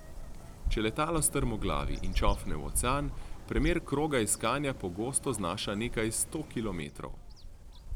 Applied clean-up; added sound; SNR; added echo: none; Bird vocalization, bird call, bird song; 3 dB; none.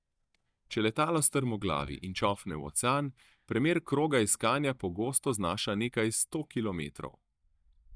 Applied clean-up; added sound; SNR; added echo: neural mask model DeepFilterNet 3.